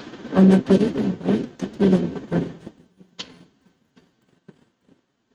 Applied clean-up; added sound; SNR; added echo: neural mask model RNNoise.